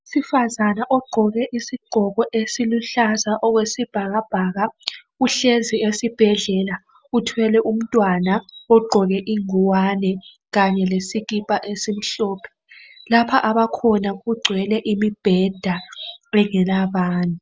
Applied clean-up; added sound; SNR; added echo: none; none; none; none.